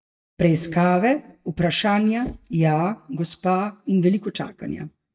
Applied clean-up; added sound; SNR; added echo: neural mask model DeepFilterNet 3.